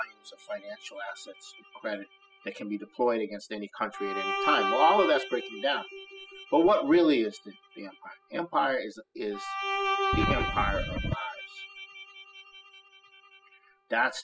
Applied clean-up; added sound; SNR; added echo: classical method spectral subtraction.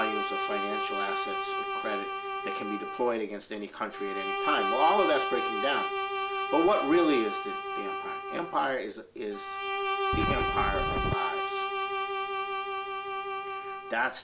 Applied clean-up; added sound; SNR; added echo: none; Wind + Bowed string instrument; 0 dB; none.